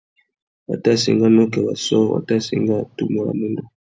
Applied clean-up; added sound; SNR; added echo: none; none; none; none.